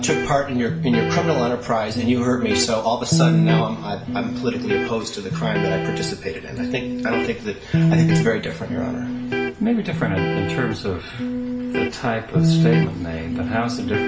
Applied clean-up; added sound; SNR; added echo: none; Electric guitar; -1 dB; reverberation time 0.4 s.